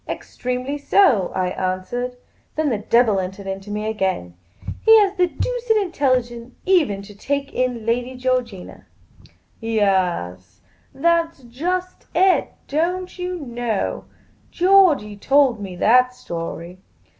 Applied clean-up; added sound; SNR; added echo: none; none; none; none.